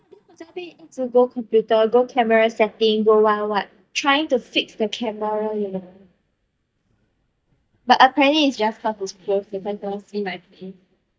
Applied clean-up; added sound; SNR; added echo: neural mask model DeepFilterNet 3.